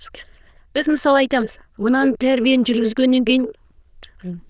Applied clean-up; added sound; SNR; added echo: neural diffusion model UNIVERSE++.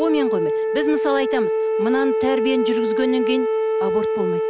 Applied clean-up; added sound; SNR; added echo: none; Wind instrument, woodwind instrument; -3 dB; none.